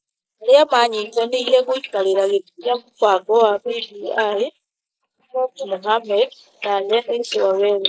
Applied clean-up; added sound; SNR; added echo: neural mask model Resemble Enhance denoiser.